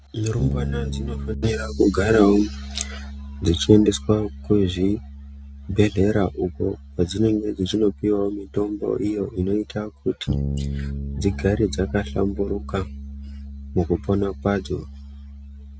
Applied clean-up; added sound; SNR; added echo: none; Bass guitar; 9 dB; none.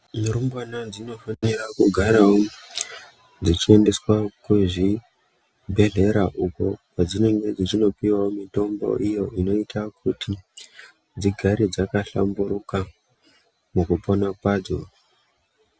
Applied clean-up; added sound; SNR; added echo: none; none; none; none.